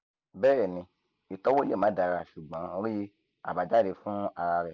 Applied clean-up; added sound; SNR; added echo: none; none; none; none.